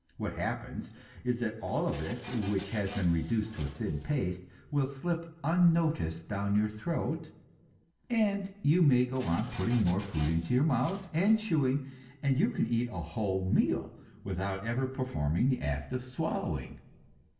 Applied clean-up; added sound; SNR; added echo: none; Printer; 15 dB; reverberation time 0.9 s.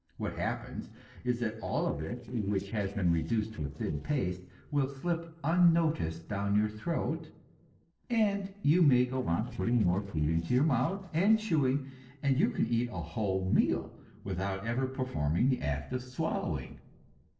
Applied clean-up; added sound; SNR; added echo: neural separator model SepFormer DNS4.